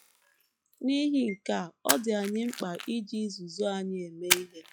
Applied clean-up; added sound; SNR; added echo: classical method log-MMSE.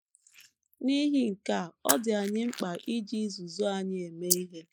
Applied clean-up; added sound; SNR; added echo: neural mask model Resemble Enhance denoiser.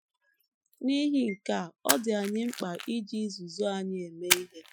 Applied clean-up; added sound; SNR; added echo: classical method Wiener filter.